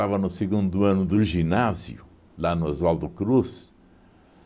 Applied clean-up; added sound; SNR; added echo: none; none; none; none.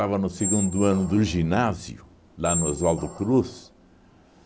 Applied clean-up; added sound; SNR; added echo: none; Squeak; 9 dB; none.